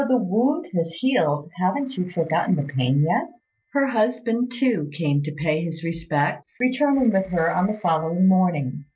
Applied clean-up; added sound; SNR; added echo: neural separator model SepFormer DNS4.